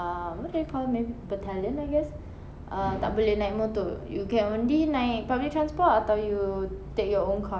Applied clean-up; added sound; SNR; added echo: none; none; none; none.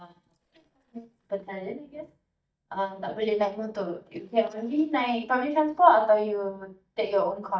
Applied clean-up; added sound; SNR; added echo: neural mask model DeepFilterNet 3.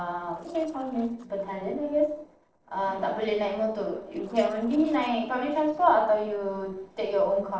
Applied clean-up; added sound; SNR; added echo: neural separator model SepFormer DNS4.